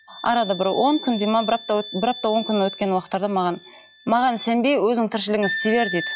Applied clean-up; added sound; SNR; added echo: classical method log-MMSE.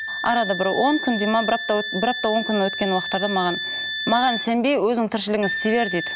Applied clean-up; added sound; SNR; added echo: none; Wind instrument, woodwind instrument; 6 dB; none.